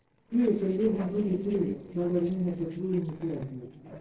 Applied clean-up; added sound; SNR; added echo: neural separator model SepFormer DNS4.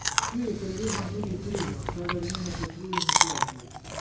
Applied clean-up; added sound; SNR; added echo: none; Chewing, mastication; -4 dB; reverberation time 0.3 s.